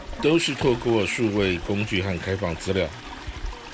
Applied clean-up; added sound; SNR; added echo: none; Toilet flush; 16 dB; none.